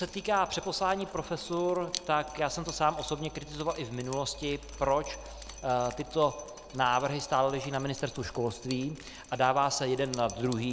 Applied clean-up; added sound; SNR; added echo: none; Drip; 17 dB; none.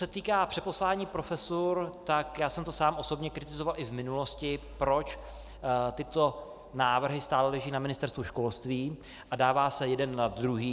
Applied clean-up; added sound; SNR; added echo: none; none; none; none.